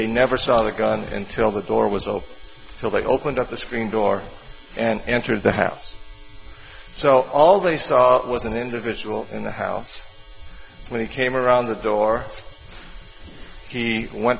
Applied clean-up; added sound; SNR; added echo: none; none; none; none.